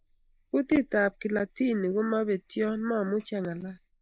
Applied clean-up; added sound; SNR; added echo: neural mask model Resemble Enhance denoiser.